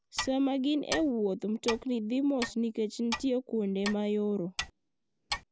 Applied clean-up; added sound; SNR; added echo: none; Clock; 11 dB; none.